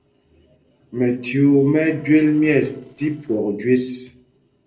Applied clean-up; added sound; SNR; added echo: neural separator model SepFormer DNS4.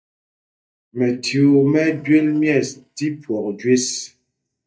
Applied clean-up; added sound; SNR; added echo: neural mask model DeepFilterNet 3.